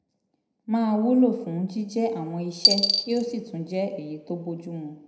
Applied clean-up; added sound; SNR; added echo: none; Coin (dropping); 0 dB; reverberation time 0.7 s.